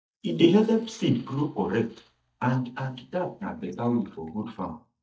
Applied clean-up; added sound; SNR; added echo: neural mask model DeepFilterNet 3.